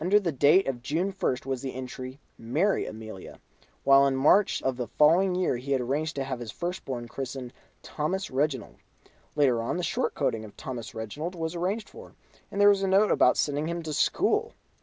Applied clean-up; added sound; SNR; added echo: none; none; none; none.